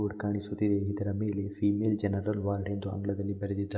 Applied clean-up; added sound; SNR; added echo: none; none; none; none.